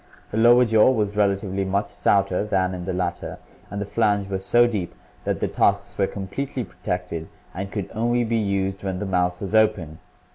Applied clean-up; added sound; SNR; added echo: none; none; none; none.